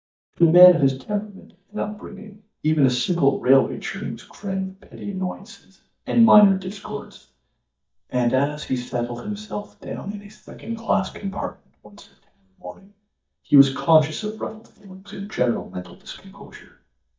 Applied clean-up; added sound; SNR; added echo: neural mask model DeepFilterNet 3.